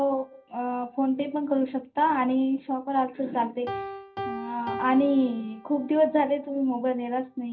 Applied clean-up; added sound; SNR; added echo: none; Piano; 15 dB; reverberation time 0.3 s.